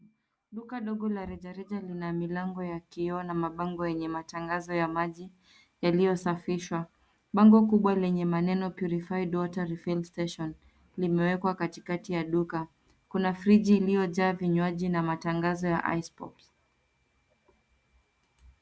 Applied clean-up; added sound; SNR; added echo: none; none; none; none.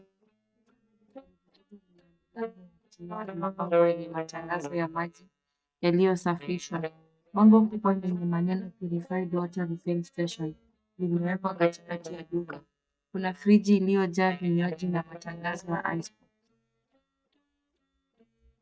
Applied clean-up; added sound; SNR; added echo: neural mask model DeepFilterNet 3.